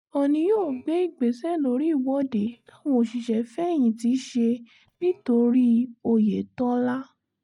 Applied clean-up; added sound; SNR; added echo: neural mask model DeepFilterNet 3.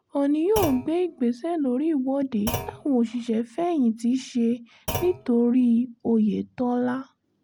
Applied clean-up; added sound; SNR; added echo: none; Thump, thud; 13 dB; none.